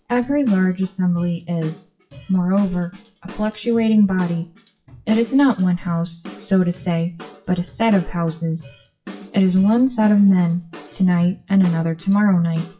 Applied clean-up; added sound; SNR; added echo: classical method WPE with log-MMSE.